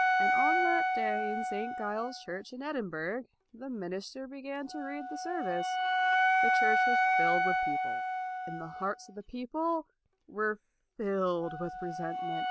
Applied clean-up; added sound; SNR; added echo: none; Wind instrument, woodwind instrument; -5 dB; none.